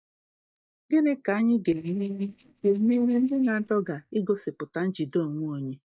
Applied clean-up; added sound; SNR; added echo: neural mask model DeepFilterNet 3.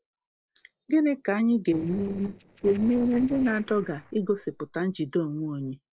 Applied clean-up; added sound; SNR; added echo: neural separator model SepFormer DNS4.